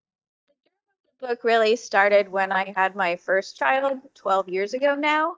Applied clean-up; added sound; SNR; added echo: neural mask model DeepFilterNet 3.